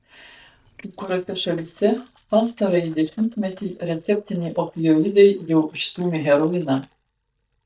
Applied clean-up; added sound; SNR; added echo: neural mask model DeepFilterNet 3.